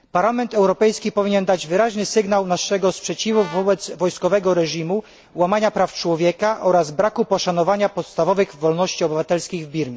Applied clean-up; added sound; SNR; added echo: none; Brass instrument; 18 dB; none.